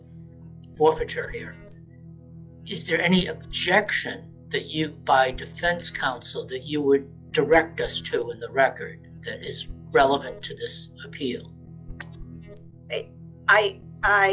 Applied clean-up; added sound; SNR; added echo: classical method log-MMSE.